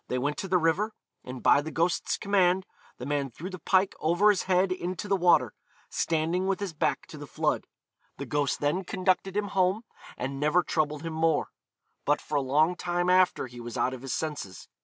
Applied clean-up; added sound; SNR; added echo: none; none; none; none.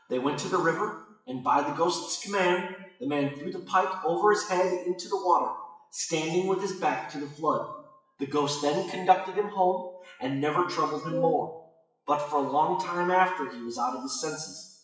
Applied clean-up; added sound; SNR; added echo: classical method WPE with log-MMSE.